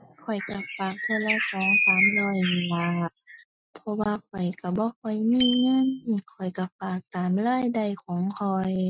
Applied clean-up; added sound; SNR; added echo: classical method Wiener filter.